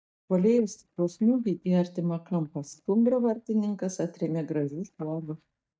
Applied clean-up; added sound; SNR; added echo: neural mask model DeepFilterNet 3.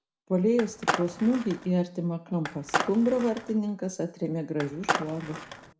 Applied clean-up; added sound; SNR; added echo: none; Skateboard; 5 dB; reverberation time 0.5 s.